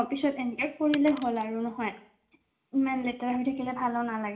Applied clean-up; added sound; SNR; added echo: none; Shatter; 13 dB; reverberation time 0.4 s.